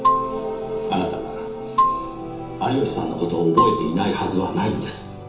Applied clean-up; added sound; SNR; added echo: none; Marimba, xylophone; 2 dB; reverberation time 0.7 s.